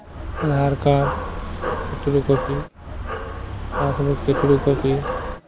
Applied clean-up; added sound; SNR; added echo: none; Dog; 5 dB; none.